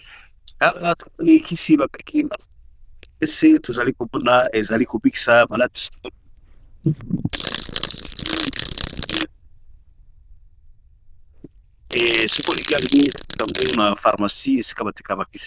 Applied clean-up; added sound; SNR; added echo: neural diffusion model UNIVERSE++.